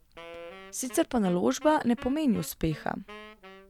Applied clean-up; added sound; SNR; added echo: none; Wind instrument, woodwind instrument; 19 dB; none.